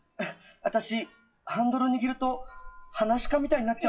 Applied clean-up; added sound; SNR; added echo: classical method WPE with log-MMSE.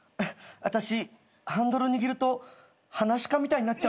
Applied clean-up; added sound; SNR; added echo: none; none; none; none.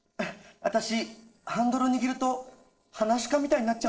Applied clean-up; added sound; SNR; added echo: neural separator model SepFormer DNS4.